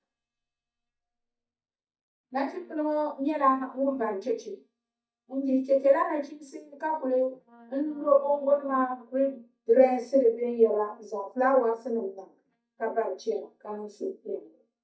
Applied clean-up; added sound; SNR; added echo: neural mask model DeepFilterNet 3.